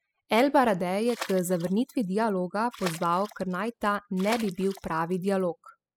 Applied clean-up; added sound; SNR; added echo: classical method spectral subtraction.